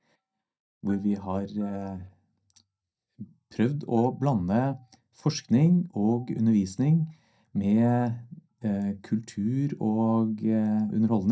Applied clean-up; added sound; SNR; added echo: neural mask model DeepFilterNet 3.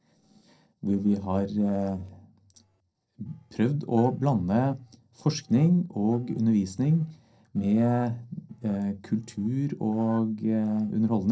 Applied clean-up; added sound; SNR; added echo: neural separator model SepFormer DNS4.